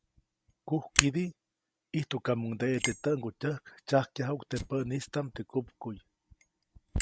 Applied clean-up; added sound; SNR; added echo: none; Fire; 3 dB; none.